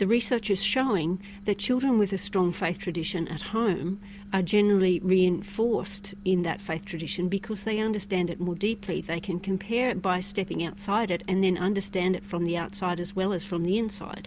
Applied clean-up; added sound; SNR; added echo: none; none; none; none.